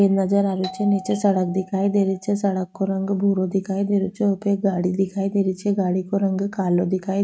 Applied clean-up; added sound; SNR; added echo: neural mask model RNNoise.